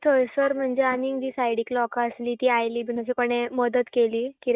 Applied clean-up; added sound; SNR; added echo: neural mask model DeepFilterNet 3.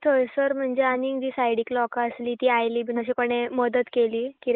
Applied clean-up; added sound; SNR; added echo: neural mask model Resemble Enhance denoiser.